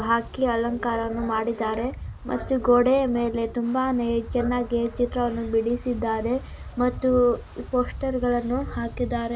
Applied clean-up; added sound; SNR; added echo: none; Wind; 13 dB; none.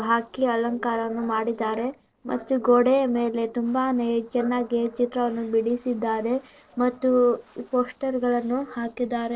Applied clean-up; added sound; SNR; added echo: neural separator model SepFormer DNS4.